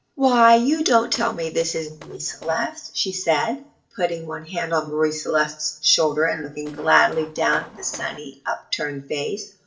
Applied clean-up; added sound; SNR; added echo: neural separator model SepFormer DNS4.